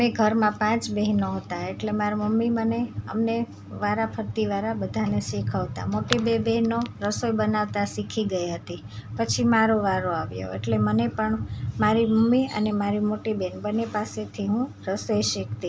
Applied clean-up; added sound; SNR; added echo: none; none; none; none.